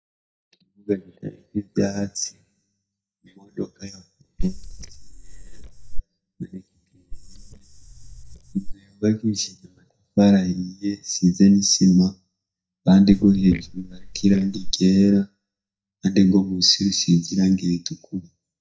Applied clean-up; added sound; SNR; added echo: neural mask model DeepFilterNet 3.